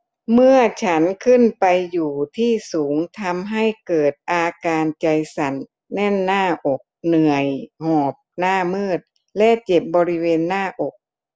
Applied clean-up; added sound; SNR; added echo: none; none; none; none.